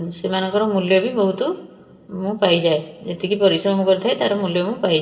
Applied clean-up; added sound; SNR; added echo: none; none; none; reverberation time 2.5 s.